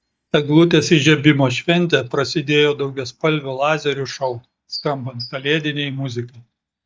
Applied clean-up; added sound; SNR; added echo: neural mask model DeepFilterNet 3.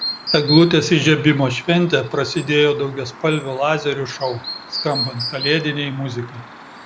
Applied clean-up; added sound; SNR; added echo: none; Chirp, tweet; 11 dB; none.